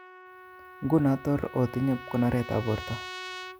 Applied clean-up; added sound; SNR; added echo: none; Trumpet; 13 dB; none.